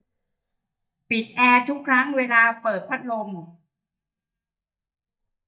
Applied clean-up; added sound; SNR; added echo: neural mask model DeepFilterNet 3.